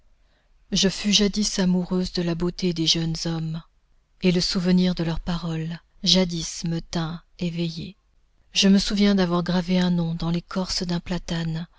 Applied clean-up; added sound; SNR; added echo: none; none; none; none.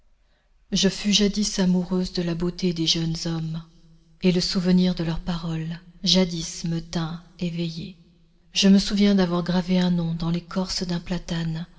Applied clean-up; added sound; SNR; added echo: none; none; none; reverberation time 0.8 s.